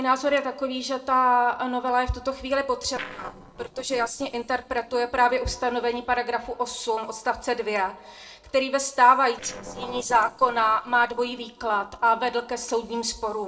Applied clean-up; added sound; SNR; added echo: neural separator model SepFormer DNS4.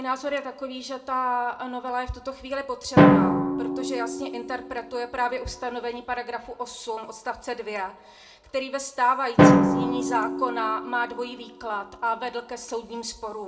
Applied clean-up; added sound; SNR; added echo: none; Drum; -4 dB; reverberation time 0.4 s.